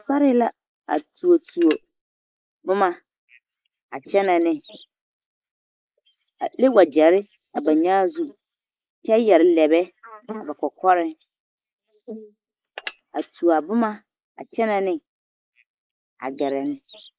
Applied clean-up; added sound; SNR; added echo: neural mask model Resemble Enhance denoiser.